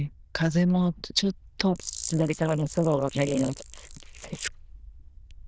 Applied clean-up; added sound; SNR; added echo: neural diffusion model UNIVERSE++.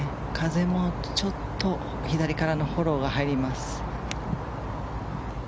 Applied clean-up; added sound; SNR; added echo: none; none; none; none.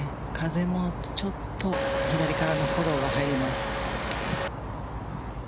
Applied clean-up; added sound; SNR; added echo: none; Domestic sounds, home sounds; -1 dB; none.